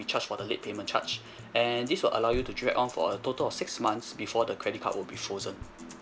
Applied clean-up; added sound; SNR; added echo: none; Acoustic guitar + Motor vehicle (road); 16 dB; none.